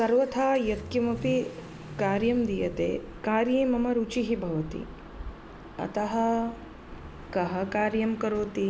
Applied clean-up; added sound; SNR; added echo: none; Accelerating, revving, vroom / Vehicle; 17 dB; none.